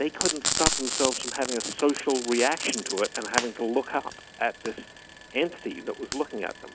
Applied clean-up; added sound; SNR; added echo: none; Frying (food); 3 dB; none.